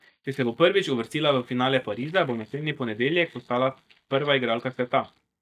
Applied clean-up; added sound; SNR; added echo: neural mask model DeepFilterNet 3.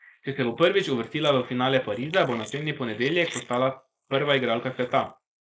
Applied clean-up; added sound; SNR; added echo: neural mask model Resemble Enhance denoiser.